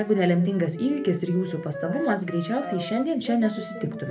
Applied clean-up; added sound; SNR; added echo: none; Wind instrument, woodwind instrument; 14 dB; reverberation time 0.3 s.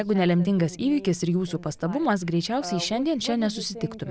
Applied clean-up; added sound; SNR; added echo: none; none; none; none.